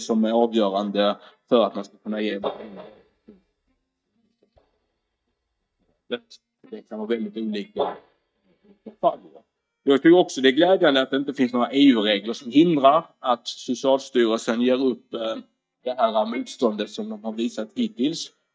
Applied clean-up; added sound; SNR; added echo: neural mask model DeepFilterNet 3.